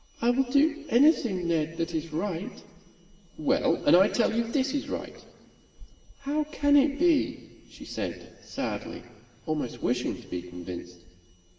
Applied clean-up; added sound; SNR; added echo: none; none; none; reverberation time 2.4 s.